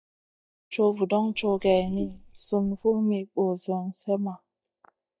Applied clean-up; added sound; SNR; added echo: neural mask model DeepFilterNet 3.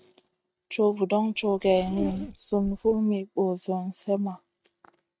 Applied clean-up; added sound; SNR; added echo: neural mask model RNNoise.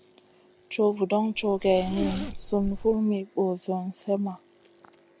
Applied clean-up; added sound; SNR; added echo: none; Zipper (clothing); 8 dB; none.